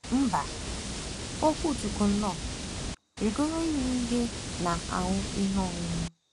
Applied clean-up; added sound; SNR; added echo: none; Water; 5 dB; none.